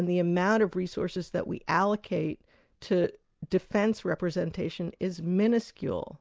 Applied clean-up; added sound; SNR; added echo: none; none; none; none.